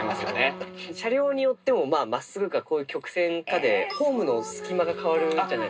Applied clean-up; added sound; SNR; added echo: none; Wind instrument, woodwind instrument; 19 dB; reverberation time 0.2 s.